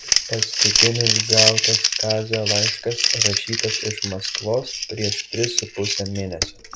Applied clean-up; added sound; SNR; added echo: none; Crumpling, crinkling; -4 dB; none.